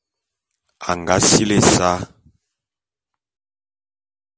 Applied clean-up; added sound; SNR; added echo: none; none; none; none.